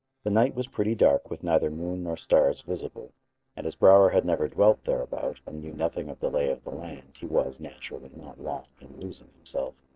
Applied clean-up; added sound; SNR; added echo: neural separator model SepFormer DNS4.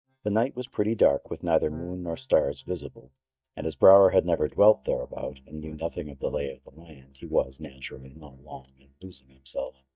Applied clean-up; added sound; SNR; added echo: neural mask model DeepFilterNet 3.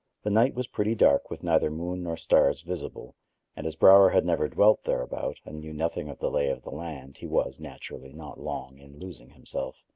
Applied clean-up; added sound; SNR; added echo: none; none; none; none.